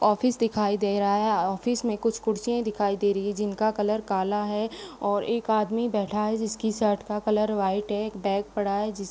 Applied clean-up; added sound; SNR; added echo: none; none; none; none.